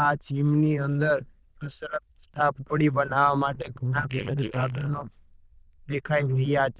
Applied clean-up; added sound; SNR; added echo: neural diffusion model UNIVERSE++.